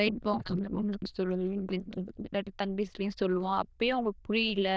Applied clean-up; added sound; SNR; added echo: neural diffusion model UNIVERSE++.